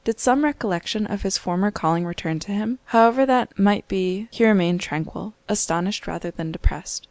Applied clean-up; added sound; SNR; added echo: none; none; none; none.